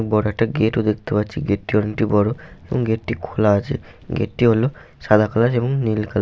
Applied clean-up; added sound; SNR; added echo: none; none; none; none.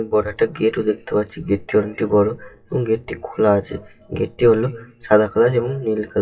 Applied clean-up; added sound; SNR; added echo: classical method WPE with log-MMSE.